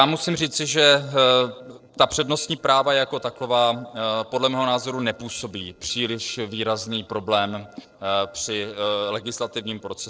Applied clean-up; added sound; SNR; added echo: neural separator model SepFormer DNS4.